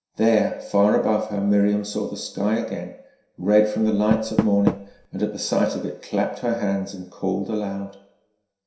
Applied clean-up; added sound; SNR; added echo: none; Door; 11 dB; reverberation time 0.7 s.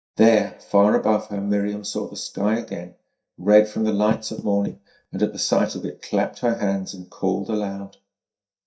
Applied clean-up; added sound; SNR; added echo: neural mask model DeepFilterNet 3.